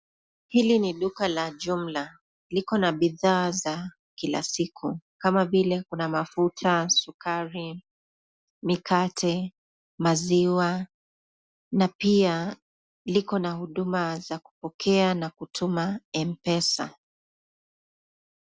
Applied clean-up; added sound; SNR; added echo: none; none; none; none.